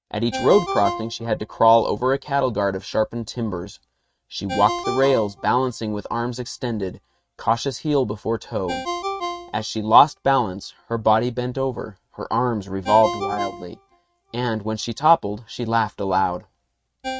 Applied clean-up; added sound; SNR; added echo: neural mask model RNNoise.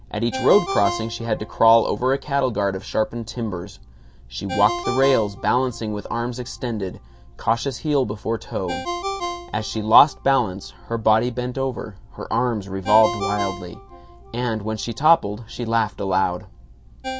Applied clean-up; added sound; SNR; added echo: none; Ringtone; 12 dB; none.